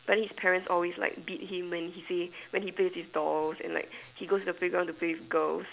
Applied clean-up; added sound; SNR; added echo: none; none; none; none.